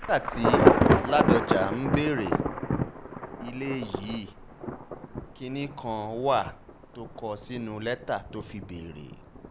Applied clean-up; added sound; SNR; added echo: none; Thunder / Traffic noise, roadway noise / Rain / Insect; -4 dB; none.